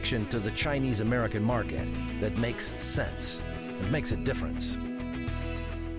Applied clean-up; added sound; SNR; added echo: none; none; none; none.